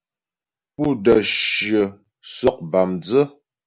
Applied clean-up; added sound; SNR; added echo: none; none; none; none.